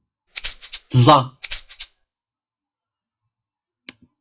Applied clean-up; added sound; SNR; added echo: classical method log-MMSE.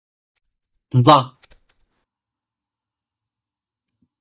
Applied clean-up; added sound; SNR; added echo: neural mask model DeepFilterNet 3.